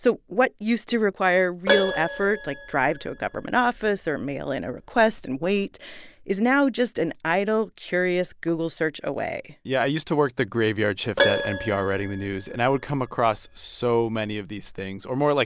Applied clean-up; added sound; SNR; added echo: none; Keyboard (musical); 6 dB; none.